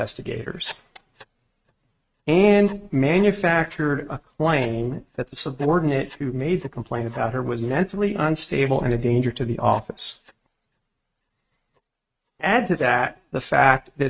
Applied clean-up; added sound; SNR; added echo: neural mask model RNNoise.